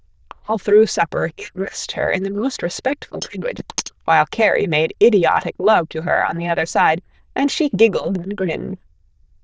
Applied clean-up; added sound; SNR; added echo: neural diffusion model UNIVERSE++.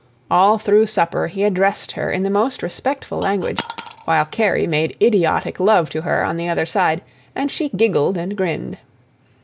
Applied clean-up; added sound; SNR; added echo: none; Coin (dropping); 11 dB; none.